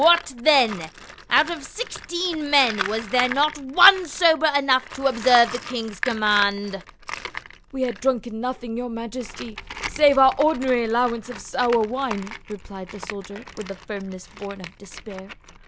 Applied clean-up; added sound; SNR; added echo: none; Tools; 13 dB; none.